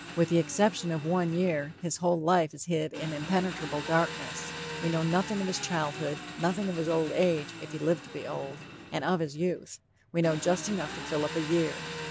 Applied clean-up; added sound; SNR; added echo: none; Engine; 11 dB; none.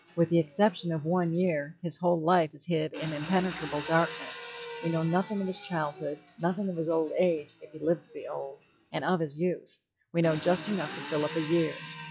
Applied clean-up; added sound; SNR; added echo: classical method log-MMSE.